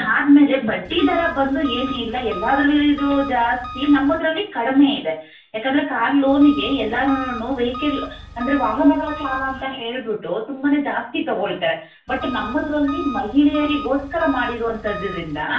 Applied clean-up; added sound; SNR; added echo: none; Engine; 13 dB; reverberation time 0.3 s.